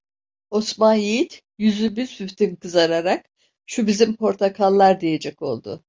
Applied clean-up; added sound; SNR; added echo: none; none; none; none.